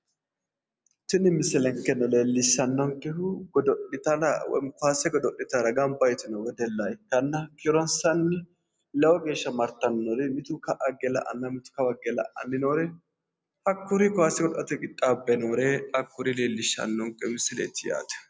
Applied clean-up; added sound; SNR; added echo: none; none; none; none.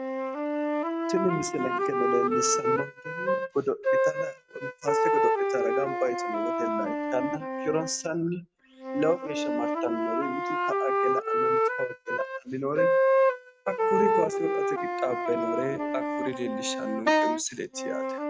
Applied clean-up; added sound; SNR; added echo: neural mask model RNNoise.